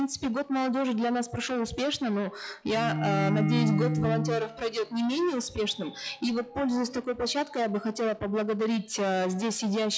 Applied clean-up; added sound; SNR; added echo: classical method log-MMSE.